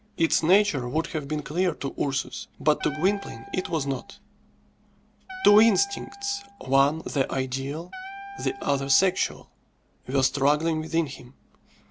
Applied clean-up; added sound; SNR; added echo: none; Wind instrument, woodwind instrument; 15 dB; none.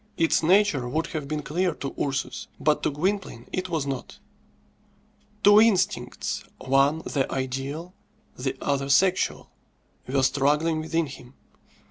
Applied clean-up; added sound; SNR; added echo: none; none; none; none.